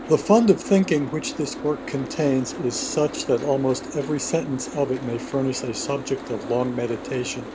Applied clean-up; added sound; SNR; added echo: none; Boat, Water vehicle; 11 dB; none.